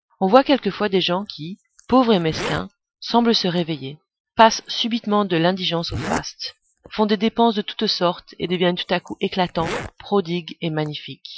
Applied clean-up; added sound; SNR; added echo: classical method Wiener filter.